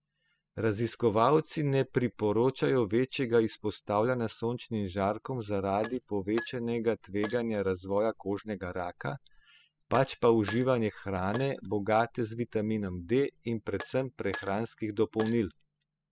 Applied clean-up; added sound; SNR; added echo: classical method spectral subtraction.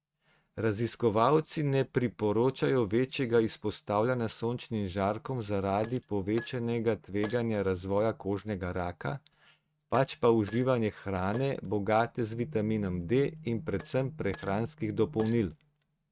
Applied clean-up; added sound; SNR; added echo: neural mask model RNNoise.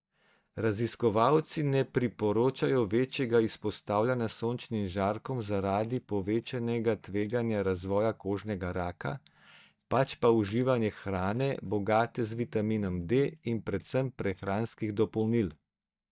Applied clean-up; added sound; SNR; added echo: neural mask model DeepFilterNet 3.